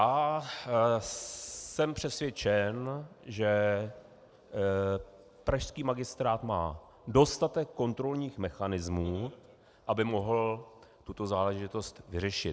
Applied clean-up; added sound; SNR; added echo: none; none; none; none.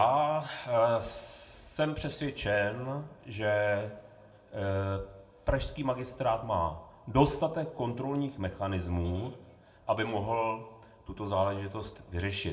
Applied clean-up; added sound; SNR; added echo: none; none; none; reverberation time 0.4 s.